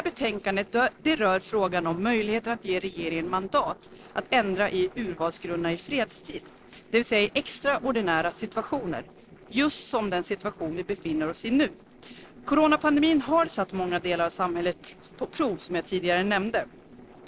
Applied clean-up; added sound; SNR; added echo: neural separator model SepFormer DNS4.